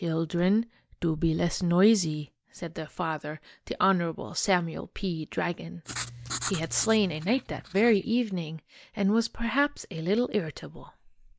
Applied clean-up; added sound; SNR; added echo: neural mask model DeepFilterNet 3.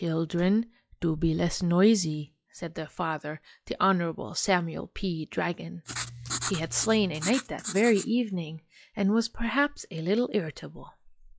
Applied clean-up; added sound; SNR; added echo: classical method log-MMSE.